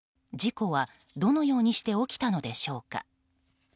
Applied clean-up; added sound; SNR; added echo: none; Rattle (instrument); 19 dB; none.